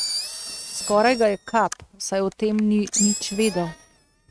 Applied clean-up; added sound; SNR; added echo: neural mask model RNNoise.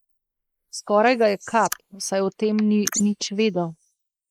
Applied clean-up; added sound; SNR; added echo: neural mask model Resemble Enhance denoiser.